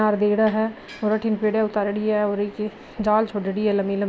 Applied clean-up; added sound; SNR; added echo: none; none; none; none.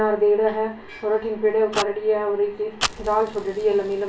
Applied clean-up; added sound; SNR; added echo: none; Fire; 13 dB; reverberation time 0.3 s.